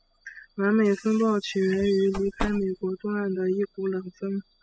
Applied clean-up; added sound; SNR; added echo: classical method spectral subtraction.